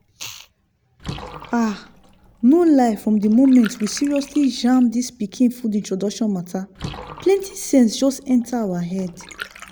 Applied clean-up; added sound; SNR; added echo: none; Bathtub (filling or washing) / Water; 20 dB; none.